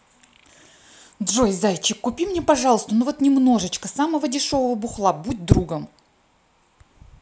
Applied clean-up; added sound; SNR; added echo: none; none; none; none.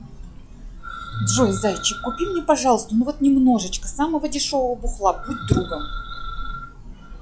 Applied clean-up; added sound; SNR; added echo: classical method log-MMSE.